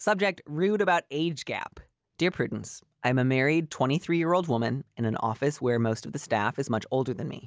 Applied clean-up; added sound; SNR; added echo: none; none; none; none.